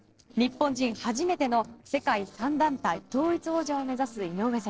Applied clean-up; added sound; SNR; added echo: neural separator model SepFormer DNS4.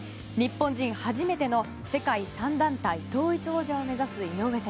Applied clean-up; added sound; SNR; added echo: none; none; none; none.